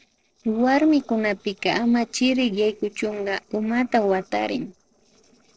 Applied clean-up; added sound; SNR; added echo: neural separator model SepFormer DNS4.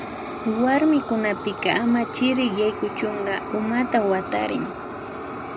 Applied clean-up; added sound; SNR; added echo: none; Fire; 8 dB; none.